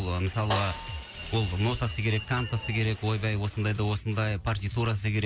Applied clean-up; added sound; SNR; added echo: none; Alarm + Snare drum; 12 dB; none.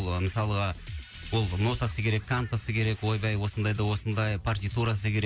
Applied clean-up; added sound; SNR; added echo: none; none; none; none.